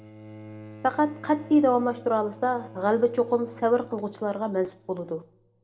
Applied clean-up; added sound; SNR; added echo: none; Bowed string instrument; 19 dB; reverberation time 0.6 s.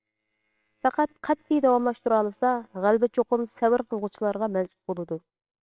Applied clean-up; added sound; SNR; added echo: neural separator model SepFormer WHAMR!.